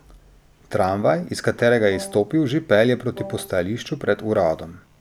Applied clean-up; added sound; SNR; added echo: none; Wind instrument, woodwind instrument; 16 dB; none.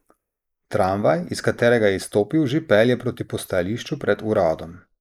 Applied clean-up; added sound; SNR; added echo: neural mask model Resemble Enhance denoiser.